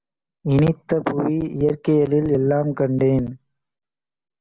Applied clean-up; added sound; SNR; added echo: none; none; none; none.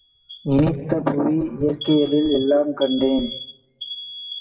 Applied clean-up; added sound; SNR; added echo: classical method WPE with log-MMSE.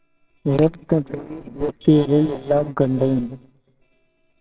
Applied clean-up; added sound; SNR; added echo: neural separator model SepFormer WHAMR!.